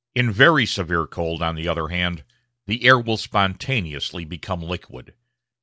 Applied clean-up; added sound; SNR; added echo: none; none; none; none.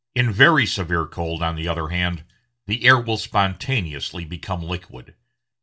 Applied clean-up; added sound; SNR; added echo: none; none; none; reverberation time 0.2 s.